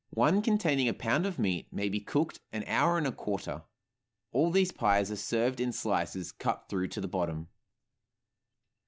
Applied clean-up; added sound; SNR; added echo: none; none; none; none.